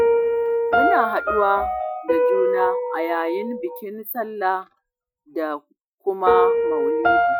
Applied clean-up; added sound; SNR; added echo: classical method Wiener filter.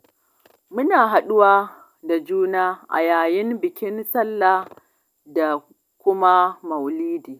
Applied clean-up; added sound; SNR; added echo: none; none; none; none.